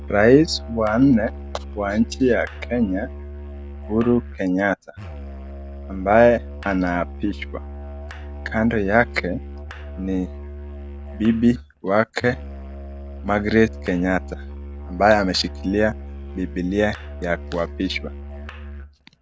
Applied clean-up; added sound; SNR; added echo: none; Musical instrument; 12 dB; none.